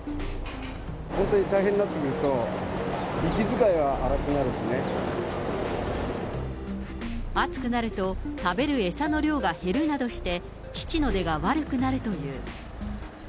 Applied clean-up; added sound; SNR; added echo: none; Purr; 11 dB; none.